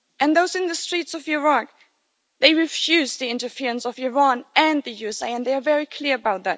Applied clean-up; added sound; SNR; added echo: none; none; none; none.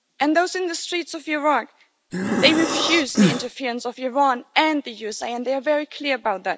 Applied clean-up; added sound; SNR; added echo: none; Breathing; -1 dB; none.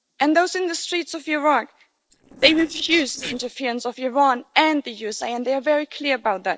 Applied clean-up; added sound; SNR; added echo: neural separator model SepFormer DNS4.